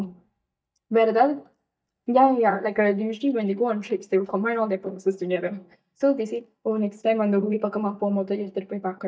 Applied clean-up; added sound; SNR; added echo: neural mask model DeepFilterNet 3.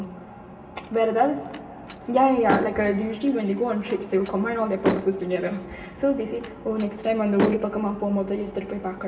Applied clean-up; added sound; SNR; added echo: none; Slam; 8 dB; reverberation time 2.3 s.